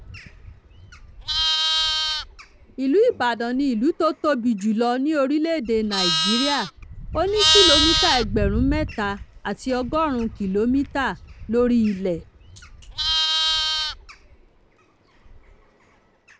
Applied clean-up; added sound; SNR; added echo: none; Livestock, farm animals, working animals; 2 dB; none.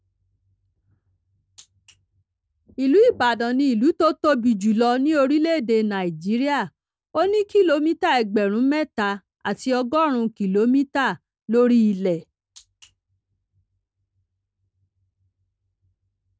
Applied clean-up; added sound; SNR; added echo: none; none; none; none.